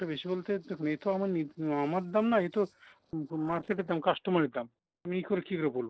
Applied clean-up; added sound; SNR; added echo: neural separator model SepFormer DNS4.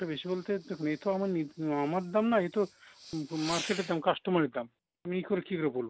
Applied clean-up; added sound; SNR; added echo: none; Fireworks; 17 dB; none.